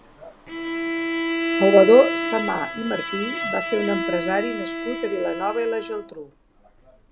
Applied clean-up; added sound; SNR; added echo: none; Bowed string instrument; 5 dB; none.